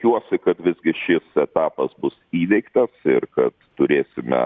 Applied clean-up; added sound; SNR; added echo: none; none; none; none.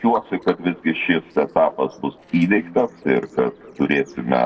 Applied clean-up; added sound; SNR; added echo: neural separator model SepFormer DNS4.